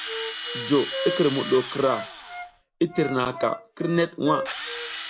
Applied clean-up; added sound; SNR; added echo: none; Drill + Wind instrument, woodwind instrument; 7 dB; none.